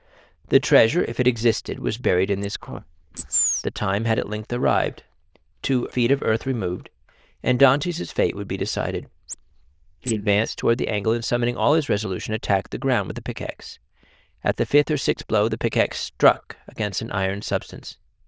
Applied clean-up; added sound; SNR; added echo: neural diffusion model UNIVERSE++.